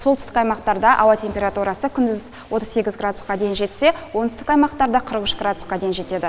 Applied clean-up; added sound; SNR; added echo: none; none; none; none.